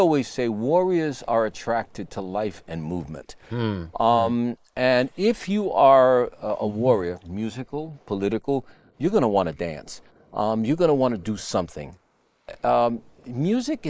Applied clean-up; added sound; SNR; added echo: neural mask model Resemble Enhance denoiser.